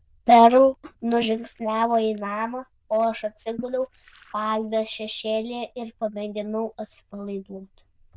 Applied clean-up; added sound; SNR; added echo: neural diffusion model UNIVERSE++.